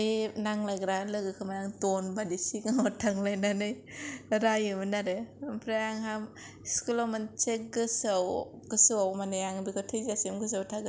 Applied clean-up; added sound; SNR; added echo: none; none; none; none.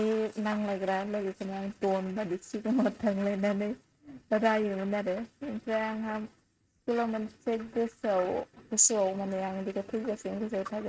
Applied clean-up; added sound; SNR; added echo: neural mask model RNNoise.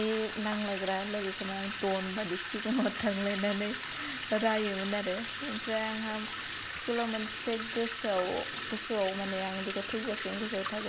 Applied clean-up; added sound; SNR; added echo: none; Sink (filling or washing) / Water tap, faucet; 1 dB; none.